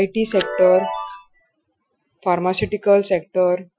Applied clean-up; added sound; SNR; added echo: classical method Wiener filter.